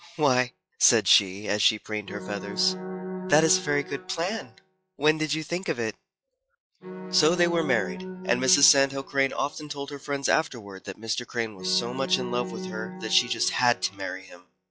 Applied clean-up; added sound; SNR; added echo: classical method log-MMSE.